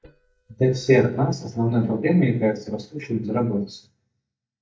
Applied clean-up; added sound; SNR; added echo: neural mask model DeepFilterNet 3.